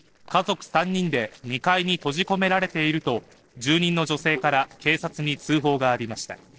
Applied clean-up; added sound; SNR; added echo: neural separator model SepFormer DNS4.